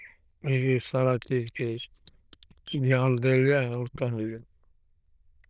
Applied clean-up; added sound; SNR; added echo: neural diffusion model UNIVERSE++.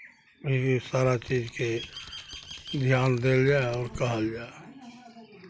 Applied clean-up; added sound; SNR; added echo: none; Computer keyboard; 20 dB; none.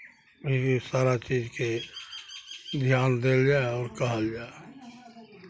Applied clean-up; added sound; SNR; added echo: none; none; none; none.